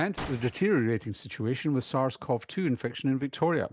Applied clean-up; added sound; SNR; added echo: none; Gunshot, gunfire; 18 dB; none.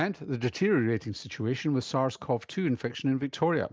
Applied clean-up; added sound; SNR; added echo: none; none; none; none.